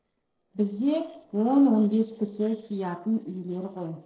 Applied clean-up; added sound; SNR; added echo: neural separator model SepFormer DNS4.